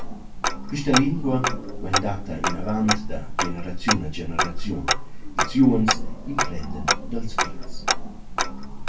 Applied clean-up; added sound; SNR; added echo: none; Tick-tock; -2 dB; reverberation time 0.2 s.